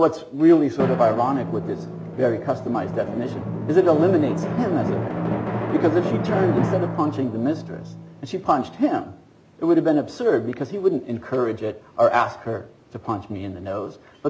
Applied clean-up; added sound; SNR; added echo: none; Drum; 7 dB; none.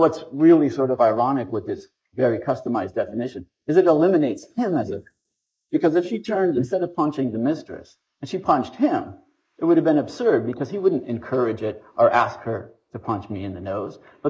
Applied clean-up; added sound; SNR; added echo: neural mask model Resemble Enhance denoiser.